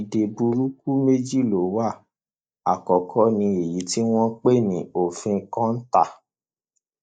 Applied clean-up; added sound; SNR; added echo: neural mask model DeepFilterNet 3.